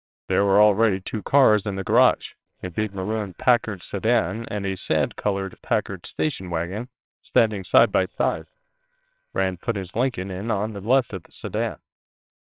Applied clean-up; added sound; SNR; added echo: neural separator model SepFormer WHAMR!.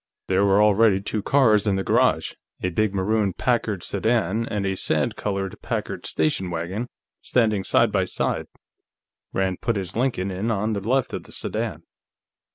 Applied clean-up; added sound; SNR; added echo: none; none; none; none.